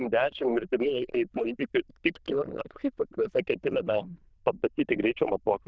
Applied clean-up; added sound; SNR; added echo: neural diffusion model UNIVERSE++.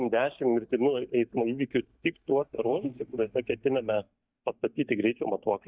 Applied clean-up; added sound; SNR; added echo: neural mask model DeepFilterNet 3.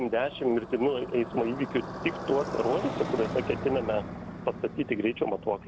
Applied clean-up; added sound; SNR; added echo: none; Motorcycle; 8 dB; none.